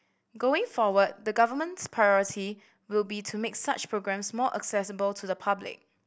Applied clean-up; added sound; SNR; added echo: none; none; none; none.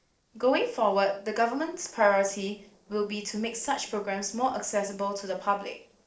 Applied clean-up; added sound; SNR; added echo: neural separator model SepFormer DNS4.